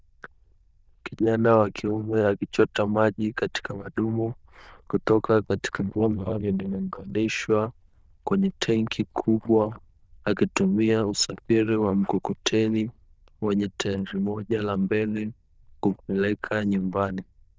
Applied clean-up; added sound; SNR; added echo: neural diffusion model UNIVERSE++.